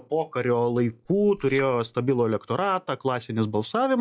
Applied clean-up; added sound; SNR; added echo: classical method log-MMSE.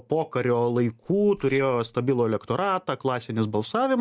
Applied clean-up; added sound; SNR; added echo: neural mask model DeepFilterNet 3.